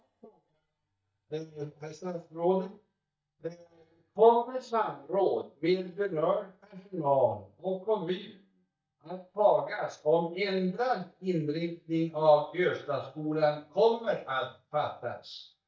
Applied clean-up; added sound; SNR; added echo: neural mask model DeepFilterNet 3.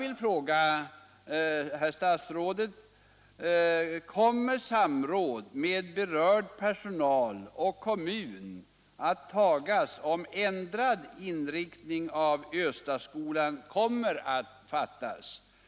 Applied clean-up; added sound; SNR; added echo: none; none; none; none.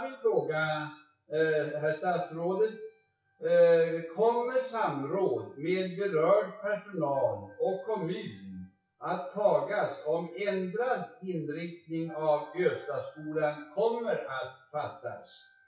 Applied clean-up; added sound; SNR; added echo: classical method WPE with log-MMSE.